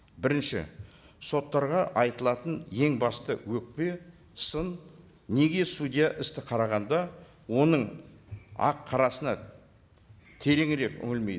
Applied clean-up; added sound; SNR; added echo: none; none; none; none.